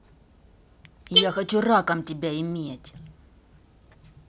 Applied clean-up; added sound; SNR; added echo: none; Alarm / Car; 4 dB; none.